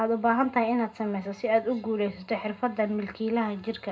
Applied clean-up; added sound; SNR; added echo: none; none; none; reverberation time 0.2 s.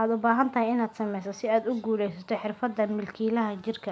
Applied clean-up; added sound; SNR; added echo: none; none; none; none.